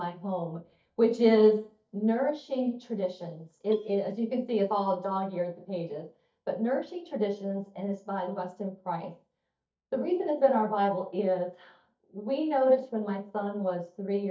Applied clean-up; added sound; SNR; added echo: neural mask model DeepFilterNet 3.